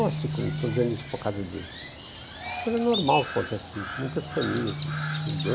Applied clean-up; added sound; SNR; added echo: none; Crow; 3 dB; none.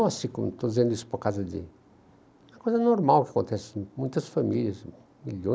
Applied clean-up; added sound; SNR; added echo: none; none; none; none.